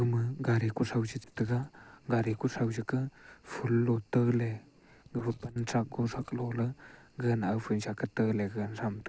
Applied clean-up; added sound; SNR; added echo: neural separator model SepFormer DNS4.